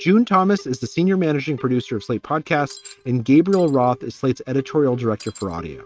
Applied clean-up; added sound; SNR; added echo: neural mask model RNNoise.